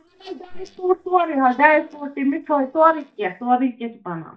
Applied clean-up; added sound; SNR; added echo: neural mask model DeepFilterNet 3.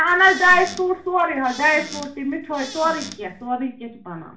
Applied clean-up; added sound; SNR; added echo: none; Squeak / Cupboard open or close; 17 dB; reverberation time 0.4 s.